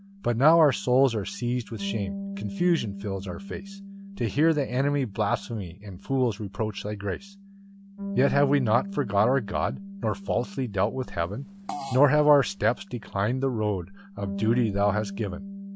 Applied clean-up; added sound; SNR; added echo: none; Bass guitar + Fart; 12 dB; none.